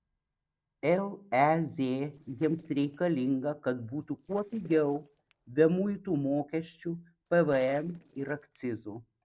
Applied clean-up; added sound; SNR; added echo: neural separator model SepFormer DNS4.